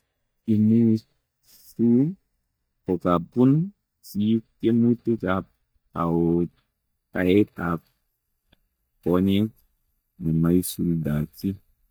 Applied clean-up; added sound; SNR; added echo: neural mask model DeepFilterNet 3.